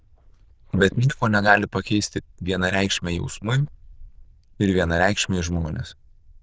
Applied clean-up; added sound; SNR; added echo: neural diffusion model UNIVERSE++.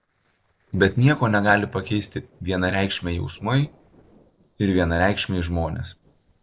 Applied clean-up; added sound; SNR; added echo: neural separator model SepFormer DNS4.